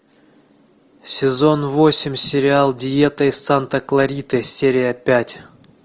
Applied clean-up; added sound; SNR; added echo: none; none; none; none.